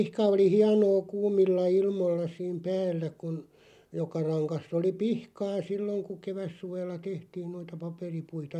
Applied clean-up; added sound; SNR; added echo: none; none; none; none.